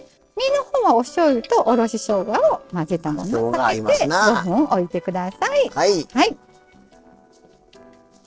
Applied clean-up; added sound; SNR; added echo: neural separator model SepFormer DNS4.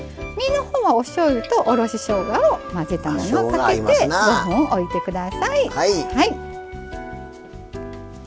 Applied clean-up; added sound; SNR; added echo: none; Organ; 18 dB; none.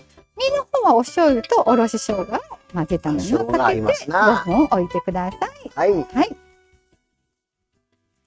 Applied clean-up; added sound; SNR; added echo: neural mask model RNNoise.